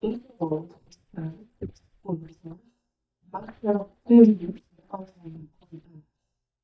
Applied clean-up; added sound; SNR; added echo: neural mask model DeepFilterNet 3.